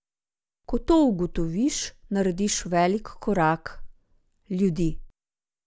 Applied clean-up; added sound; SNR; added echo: none; none; none; none.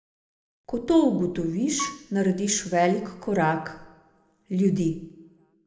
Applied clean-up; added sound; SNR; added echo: none; Piano; 15 dB; reverberation time 0.7 s.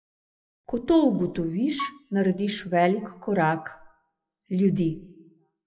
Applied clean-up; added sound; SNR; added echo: classical method WPE with log-MMSE.